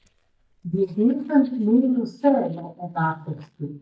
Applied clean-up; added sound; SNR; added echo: neural mask model DeepFilterNet 3.